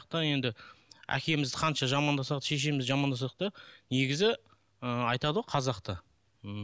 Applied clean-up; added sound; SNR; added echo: none; none; none; none.